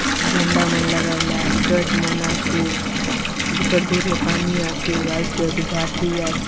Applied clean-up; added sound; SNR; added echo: none; Bathtub (filling or washing) / Water tap, faucet; -2 dB; none.